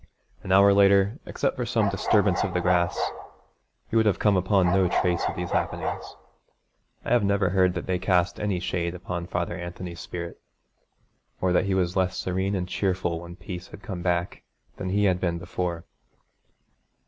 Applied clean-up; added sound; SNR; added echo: none; Bark; 4 dB; none.